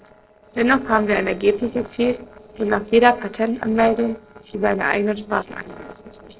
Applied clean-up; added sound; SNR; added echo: neural separator model SepFormer DNS4.